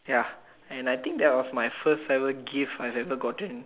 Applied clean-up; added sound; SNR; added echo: none; none; none; none.